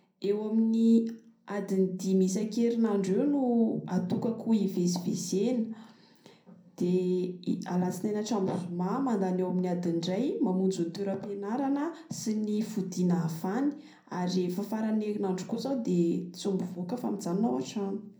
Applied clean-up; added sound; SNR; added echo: none; none; none; reverberation time 0.6 s.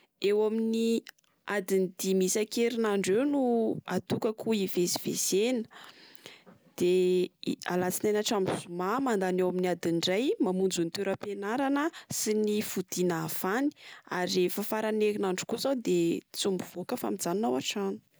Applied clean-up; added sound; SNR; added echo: none; none; none; none.